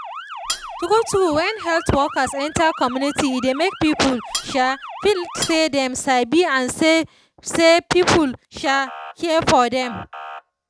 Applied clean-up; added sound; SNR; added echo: none; Cutlery, silverware + Motor vehicle (road) / Siren; 14 dB; none.